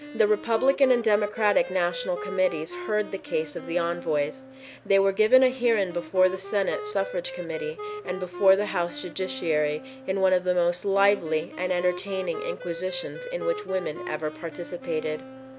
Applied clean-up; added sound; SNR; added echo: none; Wind instrument, woodwind instrument; 13 dB; none.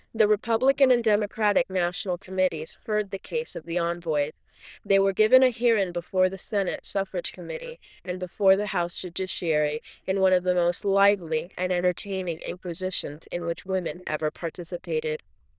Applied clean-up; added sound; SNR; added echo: neural diffusion model UNIVERSE++.